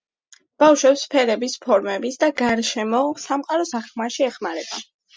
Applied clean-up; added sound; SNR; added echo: none; none; none; none.